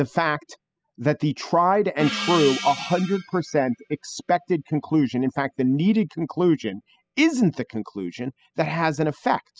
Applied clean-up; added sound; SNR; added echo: classical method spectral subtraction.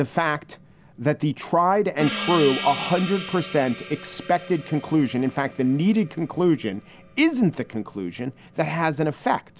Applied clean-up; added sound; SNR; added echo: none; Gong; 13 dB; none.